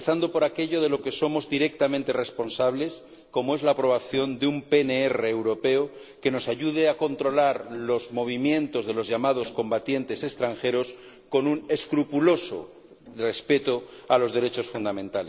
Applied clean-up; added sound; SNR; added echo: neural separator model SepFormer DNS4.